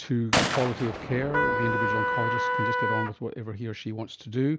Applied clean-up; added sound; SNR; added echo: none; Gunshot, gunfire + Trumpet; -3 dB; none.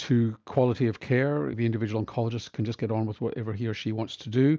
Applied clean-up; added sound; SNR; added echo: none; none; none; none.